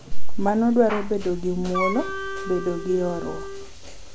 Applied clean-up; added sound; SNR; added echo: none; Wind instrument, woodwind instrument; 11 dB; none.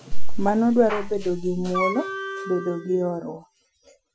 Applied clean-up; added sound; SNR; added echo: classical method Wiener filter.